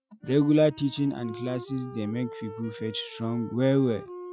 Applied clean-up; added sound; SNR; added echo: classical method Wiener filter.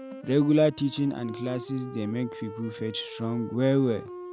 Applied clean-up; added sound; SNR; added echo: none; Wind instrument, woodwind instrument; 14 dB; none.